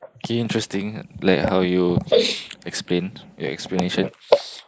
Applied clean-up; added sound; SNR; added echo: neural mask model Resemble Enhance denoiser.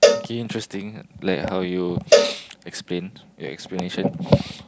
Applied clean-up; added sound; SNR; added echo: none; Cowbell; -3 dB; none.